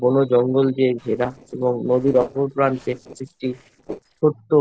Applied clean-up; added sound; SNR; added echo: neural separator model SepFormer DNS4.